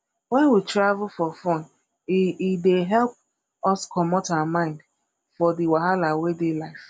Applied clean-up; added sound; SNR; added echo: none; none; none; none.